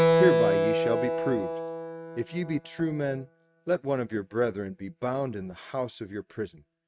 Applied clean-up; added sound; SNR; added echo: neural mask model RNNoise.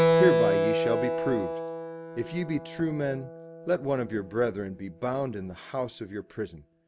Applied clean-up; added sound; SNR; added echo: none; Keyboard (musical); -1 dB; none.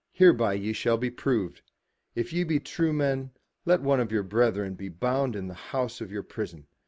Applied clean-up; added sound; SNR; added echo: none; none; none; none.